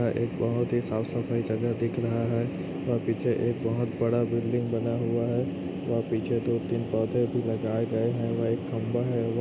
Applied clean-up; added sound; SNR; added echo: none; none; none; none.